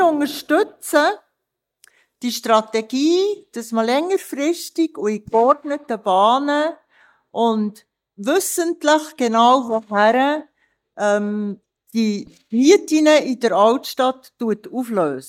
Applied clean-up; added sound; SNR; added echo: neural mask model DeepFilterNet 3.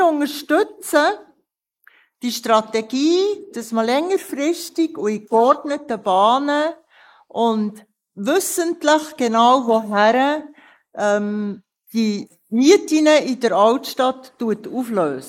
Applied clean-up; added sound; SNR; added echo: neural mask model Resemble Enhance denoiser.